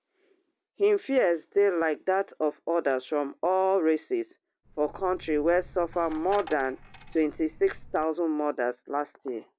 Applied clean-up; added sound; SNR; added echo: none; Coin (dropping); 17 dB; none.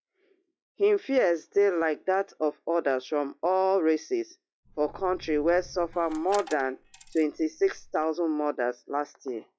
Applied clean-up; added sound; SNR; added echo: classical method log-MMSE.